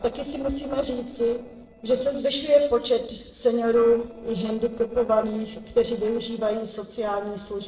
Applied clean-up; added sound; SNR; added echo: neural separator model SepFormer DNS4.